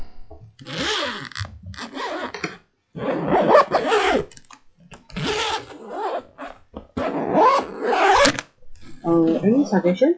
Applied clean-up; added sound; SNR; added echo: classical method WPE with log-MMSE.